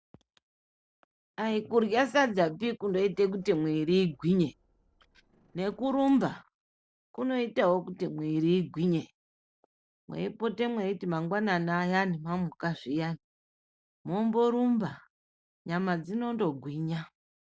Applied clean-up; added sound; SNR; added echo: neural separator model SepFormer DNS4.